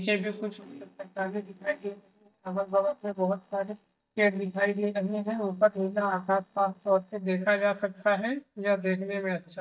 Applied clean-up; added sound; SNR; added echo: neural mask model DeepFilterNet 3.